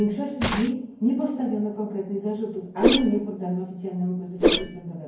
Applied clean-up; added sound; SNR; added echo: none; Whoosh, swoosh, swish; 0 dB; reverberation time 0.9 s.